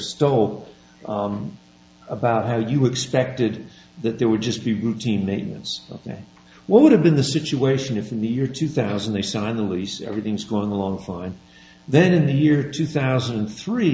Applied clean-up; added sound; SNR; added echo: none; none; none; none.